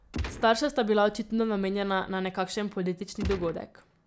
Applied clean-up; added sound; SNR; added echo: none; Gunshot, gunfire; 8 dB; none.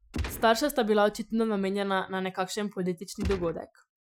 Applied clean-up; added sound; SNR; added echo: classical method Wiener filter.